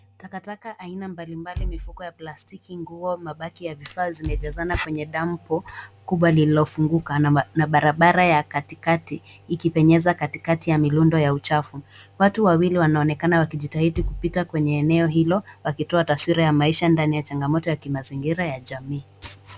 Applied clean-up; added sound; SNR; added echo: none; Bass drum; 13 dB; none.